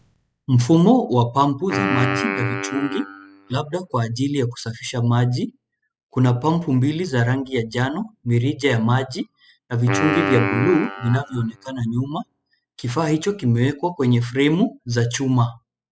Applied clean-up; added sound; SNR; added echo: classical method spectral subtraction.